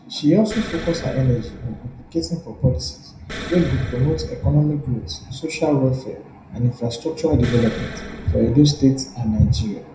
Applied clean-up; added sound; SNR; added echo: none; Explosion; 14 dB; reverberation time 0.5 s.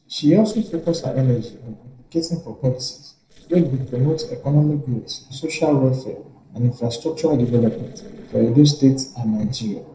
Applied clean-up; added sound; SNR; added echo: neural separator model SepFormer DNS4.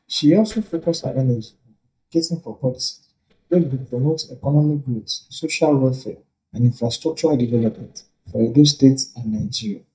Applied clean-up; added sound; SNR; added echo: neural mask model DeepFilterNet 3.